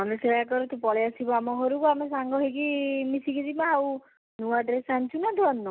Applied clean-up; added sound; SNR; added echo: none; none; none; none.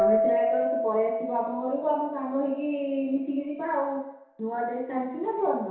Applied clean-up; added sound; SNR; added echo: none; Keyboard (musical); 2 dB; reverberation time 0.7 s.